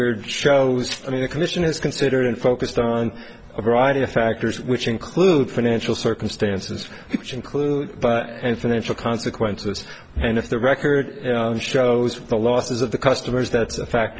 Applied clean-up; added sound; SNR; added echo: none; none; none; none.